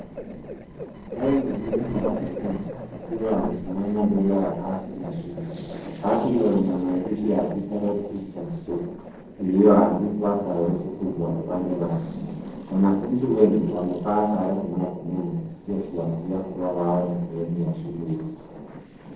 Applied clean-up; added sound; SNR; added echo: neural separator model SepFormer DNS4.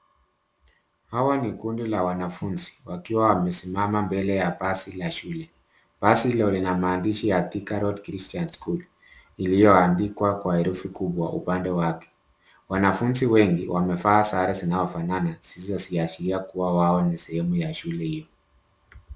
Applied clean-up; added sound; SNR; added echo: none; none; none; none.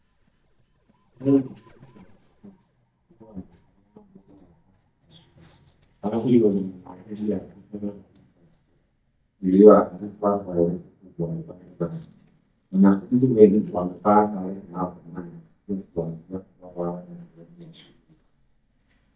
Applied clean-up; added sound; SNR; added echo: neural mask model DeepFilterNet 3.